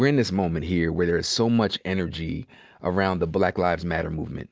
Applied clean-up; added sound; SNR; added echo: none; none; none; none.